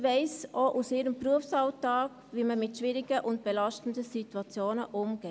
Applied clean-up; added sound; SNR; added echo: none; none; none; none.